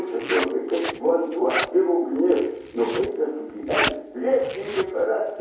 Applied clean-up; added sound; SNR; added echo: none; Zipper (clothing); 7 dB; reverberation time 0.9 s.